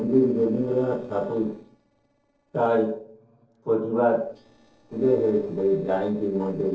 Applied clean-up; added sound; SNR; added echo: neural separator model SepFormer DNS4.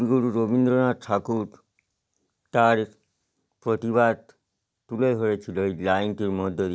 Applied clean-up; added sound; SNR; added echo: none; none; none; none.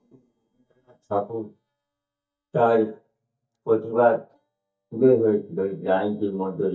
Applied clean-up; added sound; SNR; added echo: neural mask model DeepFilterNet 3.